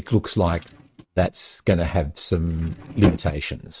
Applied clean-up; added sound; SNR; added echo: neural mask model RNNoise.